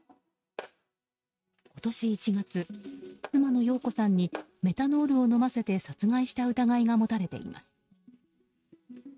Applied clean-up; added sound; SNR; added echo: neural mask model RNNoise.